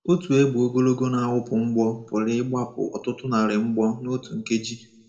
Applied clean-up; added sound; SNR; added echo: none; none; none; reverberation time 0.6 s.